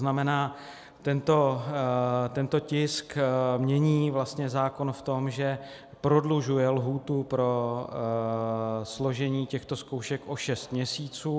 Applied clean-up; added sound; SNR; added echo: none; none; none; none.